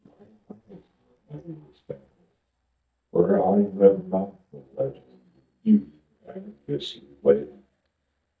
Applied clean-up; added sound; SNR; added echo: neural mask model DeepFilterNet 3.